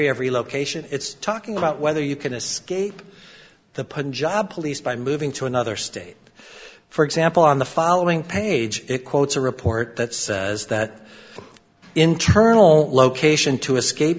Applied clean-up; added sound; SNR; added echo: none; none; none; none.